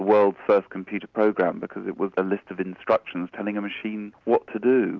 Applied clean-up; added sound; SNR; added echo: none; none; none; none.